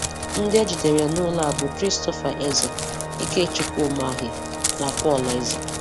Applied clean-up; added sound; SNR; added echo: none; Crackle + Organ; 4 dB; none.